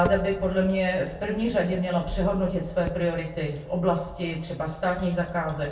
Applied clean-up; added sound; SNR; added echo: none; Tap; 15 dB; reverberation time 0.4 s.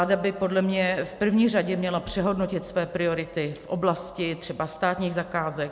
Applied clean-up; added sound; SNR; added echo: none; none; none; none.